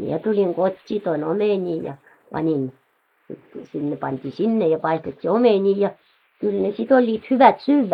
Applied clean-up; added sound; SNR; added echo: neural mask model Resemble Enhance denoiser.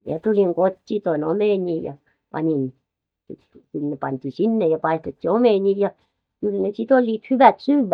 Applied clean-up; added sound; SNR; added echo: neural mask model DeepFilterNet 3.